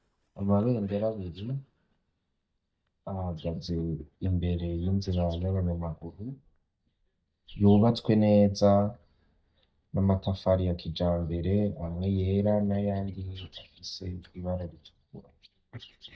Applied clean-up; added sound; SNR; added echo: neural mask model DeepFilterNet 3.